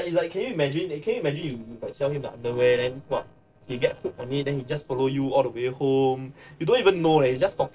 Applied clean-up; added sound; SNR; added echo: neural separator model SepFormer DNS4.